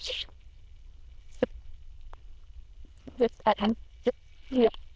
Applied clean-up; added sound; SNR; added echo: neural diffusion model UNIVERSE++.